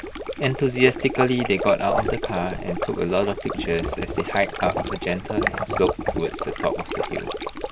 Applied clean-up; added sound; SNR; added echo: none; Stream; 4 dB; none.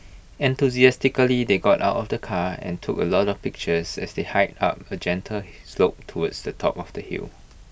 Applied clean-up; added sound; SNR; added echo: none; none; none; none.